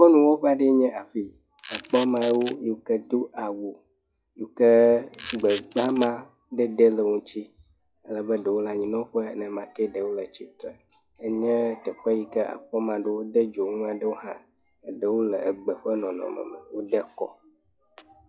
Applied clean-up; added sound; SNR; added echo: classical method log-MMSE.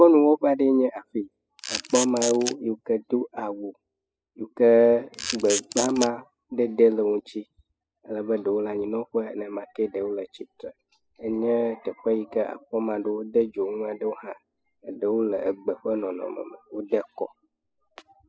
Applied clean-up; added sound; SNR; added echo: classical method spectral subtraction.